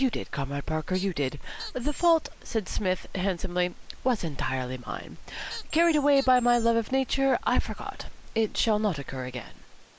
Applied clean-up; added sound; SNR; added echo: neural mask model Resemble Enhance denoiser.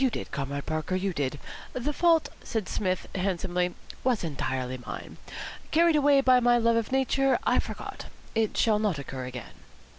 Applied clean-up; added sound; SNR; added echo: none; none; none; none.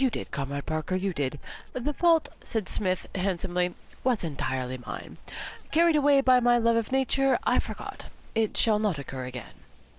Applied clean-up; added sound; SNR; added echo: neural separator model SepFormer DNS4.